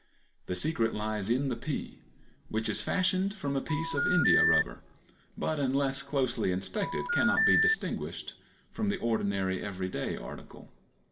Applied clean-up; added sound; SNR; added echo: none; Telephone; -1 dB; reverberation time 1.5 s.